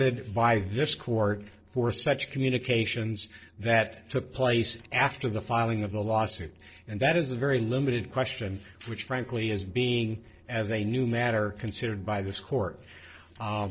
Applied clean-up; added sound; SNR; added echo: neural separator model SepFormer DNS4.